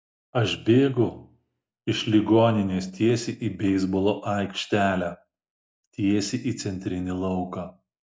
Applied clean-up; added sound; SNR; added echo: none; none; none; none.